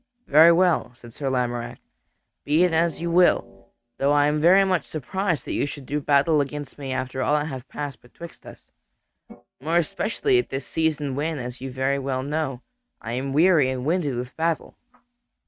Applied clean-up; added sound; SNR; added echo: neural mask model RNNoise.